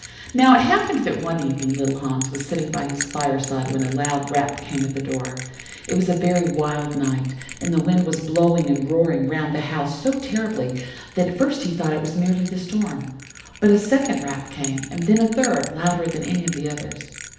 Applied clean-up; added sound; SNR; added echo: none; Bell; 15 dB; reverberation time 0.8 s.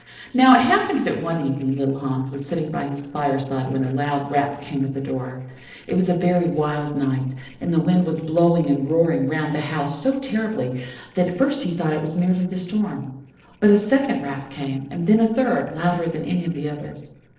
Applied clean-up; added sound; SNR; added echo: neural separator model SepFormer DNS4.